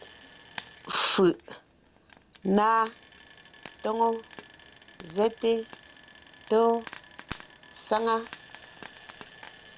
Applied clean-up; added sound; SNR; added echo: none; Frying (food); 14 dB; none.